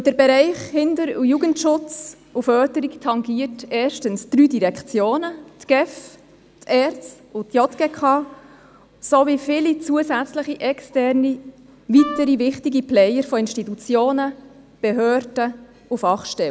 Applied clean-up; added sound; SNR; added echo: none; Wind instrument, woodwind instrument; 11 dB; none.